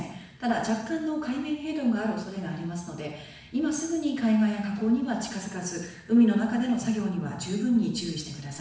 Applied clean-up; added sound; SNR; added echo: none; none; none; reverberation time 0.6 s.